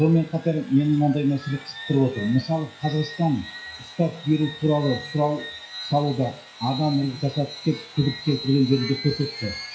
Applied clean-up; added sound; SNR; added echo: classical method WPE with log-MMSE.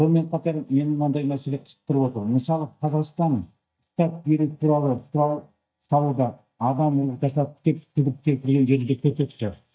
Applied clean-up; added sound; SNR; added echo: neural mask model DeepFilterNet 3.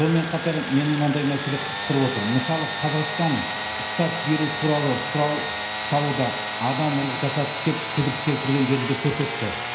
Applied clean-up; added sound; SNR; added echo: none; Sawing / Engine; 4 dB; reverberation time 0.9 s.